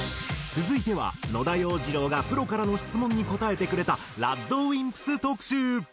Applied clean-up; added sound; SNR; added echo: none; none; none; none.